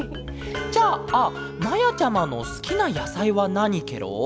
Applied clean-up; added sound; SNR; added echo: none; Piano; 12 dB; none.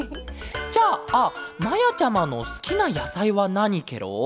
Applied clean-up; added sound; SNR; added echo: none; none; none; none.